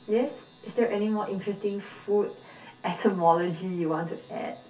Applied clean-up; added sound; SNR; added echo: none; none; none; reverberation time 0.3 s.